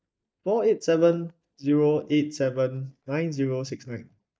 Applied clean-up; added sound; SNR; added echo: neural mask model DeepFilterNet 3.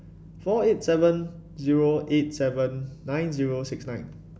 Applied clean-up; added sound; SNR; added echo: none; none; none; none.